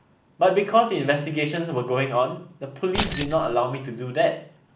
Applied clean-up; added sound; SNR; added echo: none; Keys jangling; -4 dB; none.